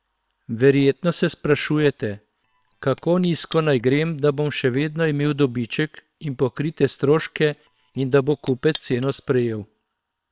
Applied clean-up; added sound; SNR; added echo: neural separator model SepFormer WHAM!.